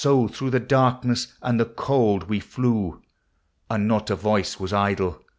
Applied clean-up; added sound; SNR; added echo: none; none; none; none.